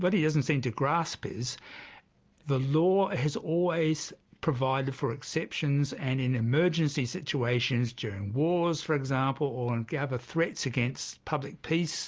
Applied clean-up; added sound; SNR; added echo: none; none; none; none.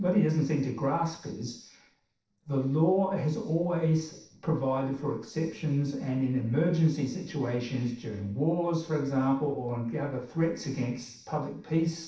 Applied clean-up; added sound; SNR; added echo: neural separator model SepFormer DNS4.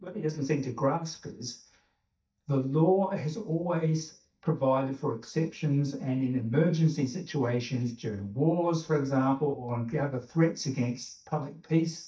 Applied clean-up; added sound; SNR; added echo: neural mask model DeepFilterNet 3.